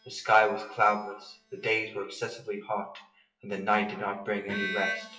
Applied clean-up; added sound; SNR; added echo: classical method WPE with log-MMSE.